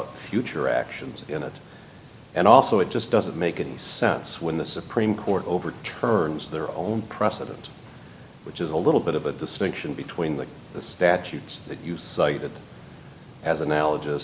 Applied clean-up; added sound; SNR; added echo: none; none; none; none.